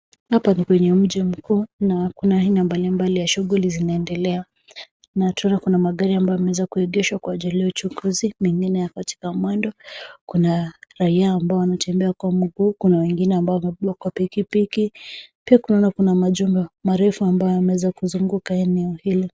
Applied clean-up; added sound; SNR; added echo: none; none; none; none.